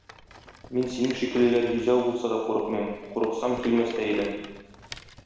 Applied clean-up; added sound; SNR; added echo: none; Rattle; 19 dB; reverberation time 1.1 s.